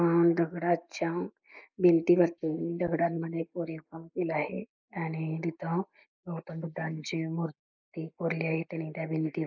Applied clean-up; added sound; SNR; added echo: neural mask model Resemble Enhance denoiser.